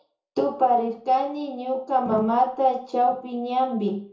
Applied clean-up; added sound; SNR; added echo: none; none; none; reverberation time 0.6 s.